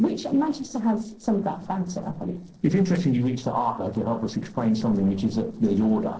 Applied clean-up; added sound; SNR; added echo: neural separator model SepFormer DNS4.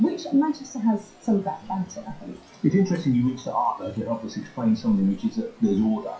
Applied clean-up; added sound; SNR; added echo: classical method WPE with log-MMSE.